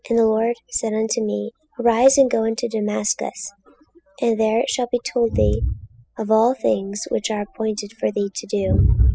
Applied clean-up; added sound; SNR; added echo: classical method spectral subtraction.